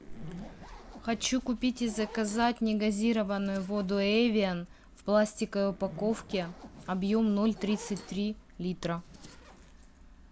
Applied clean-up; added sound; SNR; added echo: none; Zipper (clothing); 19 dB; none.